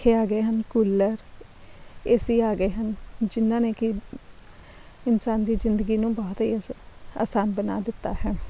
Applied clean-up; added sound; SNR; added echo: none; none; none; none.